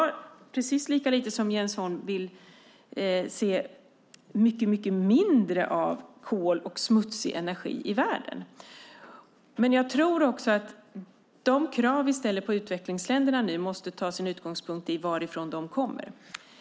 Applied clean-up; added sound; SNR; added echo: none; none; none; none.